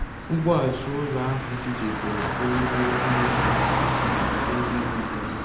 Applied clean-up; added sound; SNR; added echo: none; Car; -2 dB; reverberation time 0.8 s.